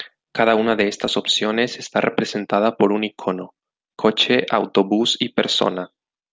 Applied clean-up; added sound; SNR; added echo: none; none; none; none.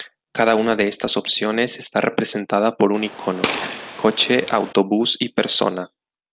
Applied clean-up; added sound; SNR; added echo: none; Gunshot, gunfire; 8 dB; none.